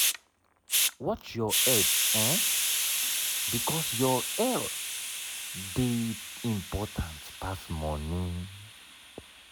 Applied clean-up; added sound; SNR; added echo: none; Hiss; -2 dB; none.